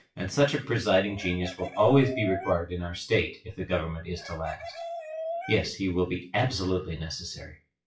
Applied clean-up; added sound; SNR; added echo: classical method WPE with log-MMSE.